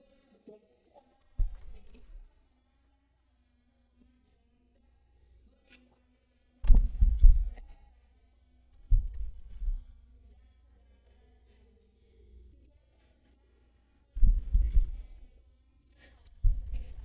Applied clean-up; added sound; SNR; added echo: neural mask model DeepFilterNet 3.